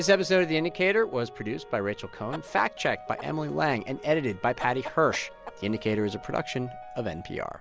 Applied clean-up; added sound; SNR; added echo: none; Chicken, rooster; 16 dB; none.